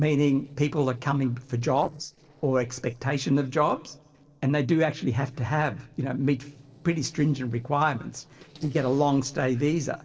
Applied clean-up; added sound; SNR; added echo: neural separator model SepFormer DNS4.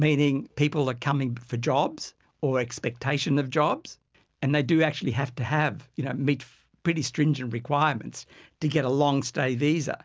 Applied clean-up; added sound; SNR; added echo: none; none; none; none.